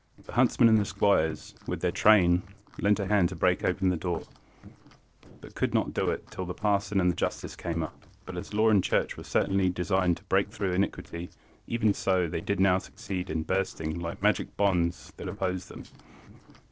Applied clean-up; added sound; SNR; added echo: neural separator model SepFormer DNS4.